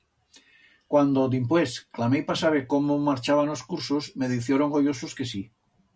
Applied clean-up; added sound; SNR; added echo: none; none; none; none.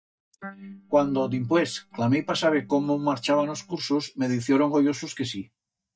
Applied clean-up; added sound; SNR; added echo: neural mask model DeepFilterNet 3.